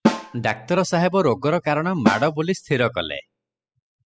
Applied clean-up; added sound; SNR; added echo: classical method spectral subtraction.